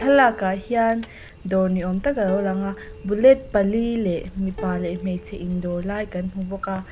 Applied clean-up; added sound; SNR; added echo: none; Plucked string instrument + Bicycle; 15 dB; none.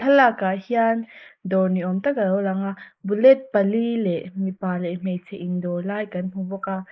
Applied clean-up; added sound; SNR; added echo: neural mask model Resemble Enhance denoiser.